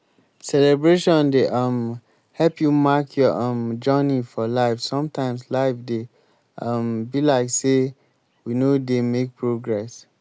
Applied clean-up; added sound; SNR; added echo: none; none; none; none.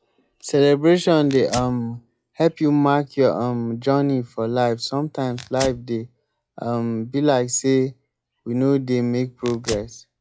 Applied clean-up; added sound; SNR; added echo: classical method log-MMSE.